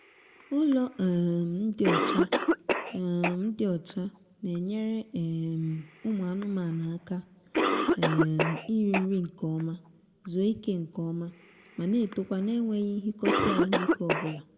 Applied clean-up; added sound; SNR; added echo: none; Cough; 3 dB; reverberation time 0.6 s.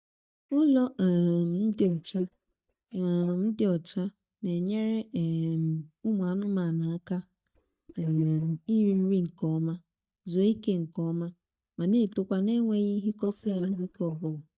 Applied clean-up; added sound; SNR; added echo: neural mask model DeepFilterNet 3.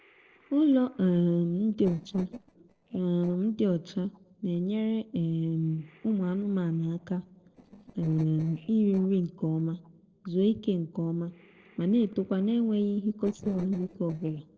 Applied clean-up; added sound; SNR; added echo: neural separator model SepFormer DNS4.